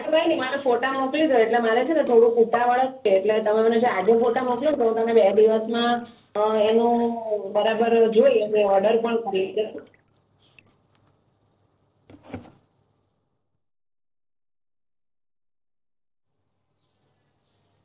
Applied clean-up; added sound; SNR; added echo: neural separator model SepFormer DNS4.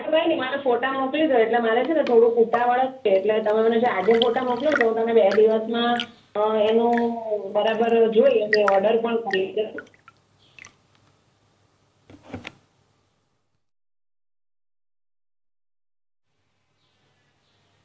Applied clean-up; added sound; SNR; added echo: none; Tap / Fill (with liquid) / Trickle, dribble / Chirp, tweet / Engine; 15 dB; reverberation time 0.3 s.